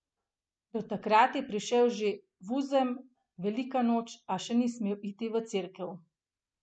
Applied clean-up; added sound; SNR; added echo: none; none; none; none.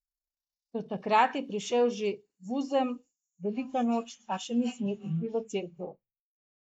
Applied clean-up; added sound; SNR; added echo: neural mask model Resemble Enhance denoiser.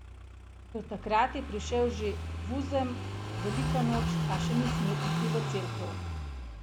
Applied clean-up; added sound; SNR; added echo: none; Car passing by / Idling; -1 dB; none.